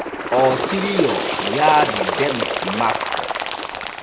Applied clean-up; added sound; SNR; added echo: none; Bird; 1 dB; none.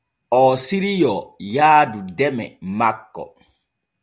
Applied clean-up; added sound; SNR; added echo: none; none; none; none.